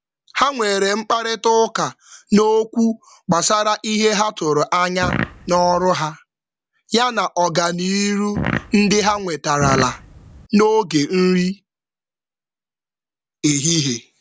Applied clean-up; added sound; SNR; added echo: none; Fart; 6 dB; none.